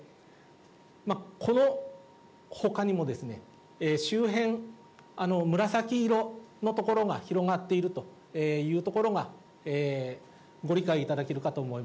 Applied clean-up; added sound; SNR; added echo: none; none; none; none.